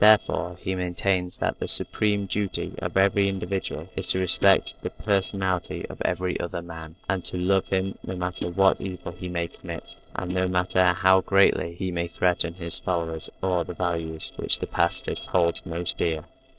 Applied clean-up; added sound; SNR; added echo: neural separator model SepFormer DNS4.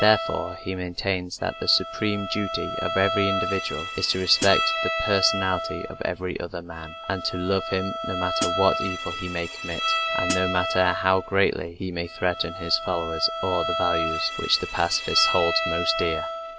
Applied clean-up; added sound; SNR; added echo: none; Hi-hat + Bowed string instrument; 3 dB; none.